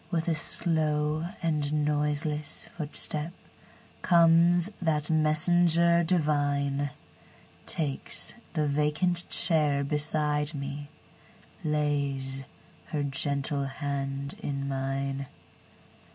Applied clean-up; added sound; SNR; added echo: none; none; none; none.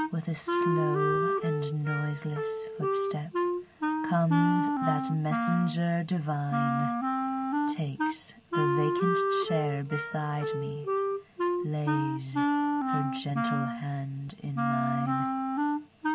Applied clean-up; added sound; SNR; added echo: none; Wind instrument, woodwind instrument; -2 dB; none.